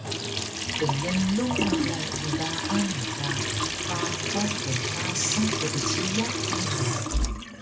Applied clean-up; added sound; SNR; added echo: none; Trickle, dribble / Sink (filling or washing) / Water tap, faucet; -2 dB; reverberation time 0.5 s.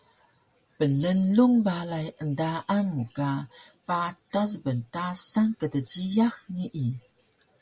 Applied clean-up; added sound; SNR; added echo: none; none; none; none.